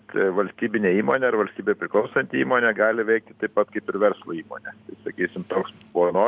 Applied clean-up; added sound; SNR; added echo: none; none; none; none.